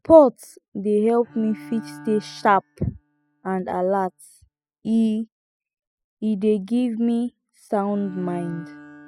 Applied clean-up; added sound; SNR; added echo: classical method spectral subtraction.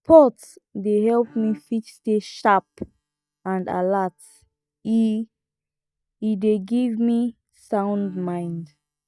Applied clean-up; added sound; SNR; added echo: neural mask model DeepFilterNet 3.